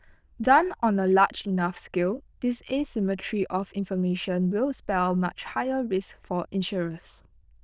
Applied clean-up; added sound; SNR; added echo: neural diffusion model UNIVERSE++.